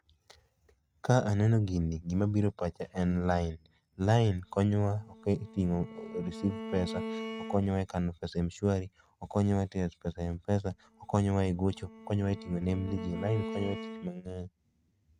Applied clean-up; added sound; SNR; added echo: neural mask model RNNoise.